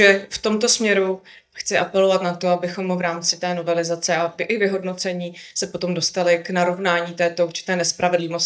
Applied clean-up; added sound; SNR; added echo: neural mask model DeepFilterNet 3.